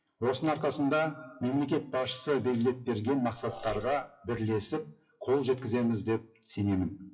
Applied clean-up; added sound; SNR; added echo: classical method WPE with log-MMSE.